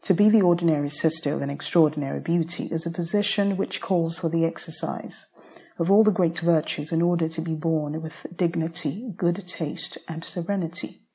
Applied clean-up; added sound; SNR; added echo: none; none; none; none.